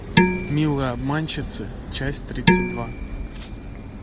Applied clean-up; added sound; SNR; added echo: none; Dishes, pots, and pans; -3 dB; none.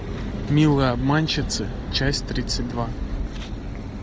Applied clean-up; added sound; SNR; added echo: none; none; none; none.